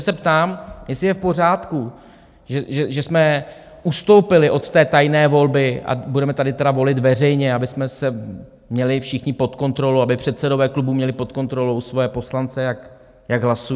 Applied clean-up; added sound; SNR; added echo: none; none; none; none.